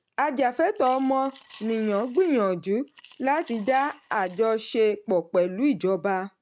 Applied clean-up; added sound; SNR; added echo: neural mask model RNNoise.